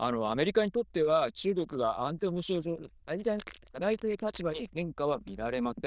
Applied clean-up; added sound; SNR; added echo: neural diffusion model UNIVERSE++.